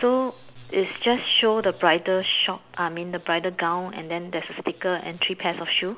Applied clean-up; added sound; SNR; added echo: none; none; none; none.